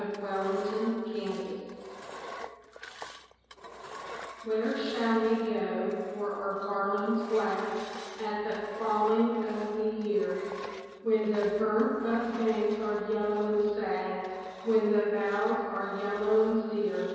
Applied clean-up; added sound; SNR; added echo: none; Engine; 17 dB; reverberation time 2.2 s.